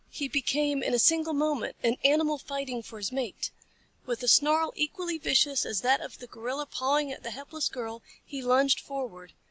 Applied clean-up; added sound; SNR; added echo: none; none; none; none.